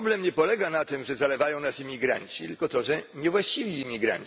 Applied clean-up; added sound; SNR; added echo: none; none; none; none.